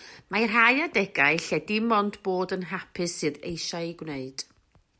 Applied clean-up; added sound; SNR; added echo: none; none; none; none.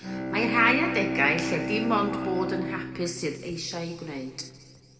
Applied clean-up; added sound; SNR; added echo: none; Bowed string instrument; 4 dB; reverberation time 1.6 s.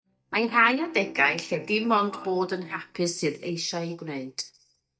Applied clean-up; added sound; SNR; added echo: neural mask model DeepFilterNet 3.